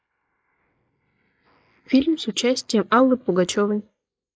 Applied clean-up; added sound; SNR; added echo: neural mask model Resemble Enhance denoiser.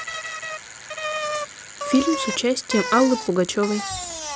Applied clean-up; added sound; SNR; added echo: none; Bicycle; 6 dB; none.